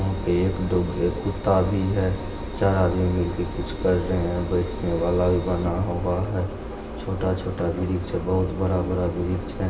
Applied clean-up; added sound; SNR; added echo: none; Engine; 8 dB; reverberation time 0.7 s.